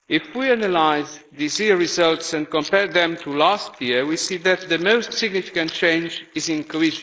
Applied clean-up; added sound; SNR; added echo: neural mask model Resemble Enhance denoiser.